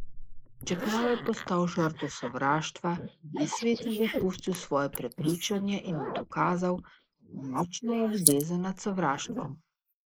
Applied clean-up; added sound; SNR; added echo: neural mask model Resemble Enhance denoiser.